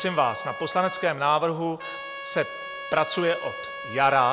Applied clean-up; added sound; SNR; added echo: none; Trumpet; 11 dB; none.